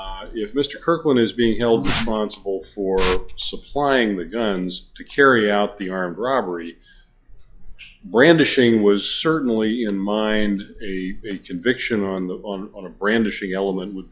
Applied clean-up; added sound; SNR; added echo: classical method log-MMSE.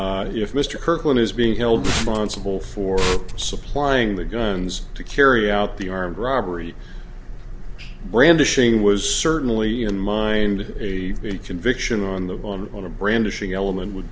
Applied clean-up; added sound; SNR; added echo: none; Liquid; 4 dB; none.